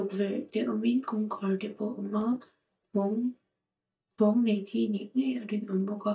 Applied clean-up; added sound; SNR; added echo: neural mask model DeepFilterNet 3.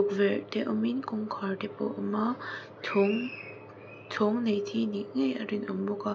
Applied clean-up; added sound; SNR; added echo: none; none; none; none.